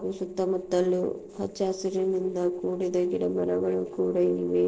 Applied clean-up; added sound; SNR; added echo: neural separator model SepFormer DNS4.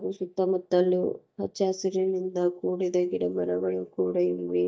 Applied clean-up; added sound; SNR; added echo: neural mask model DeepFilterNet 3.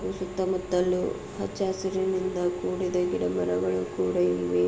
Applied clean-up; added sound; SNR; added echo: none; Engine / Mechanisms; 13 dB; reverberation time 1.9 s.